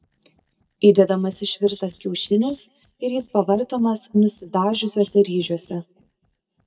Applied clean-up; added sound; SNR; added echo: neural mask model DeepFilterNet 3.